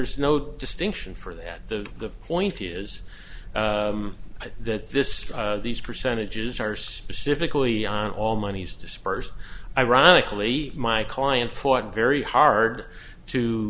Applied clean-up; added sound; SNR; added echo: none; none; none; none.